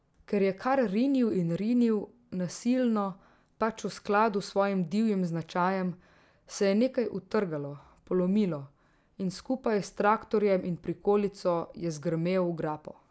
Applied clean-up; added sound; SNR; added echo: none; none; none; none.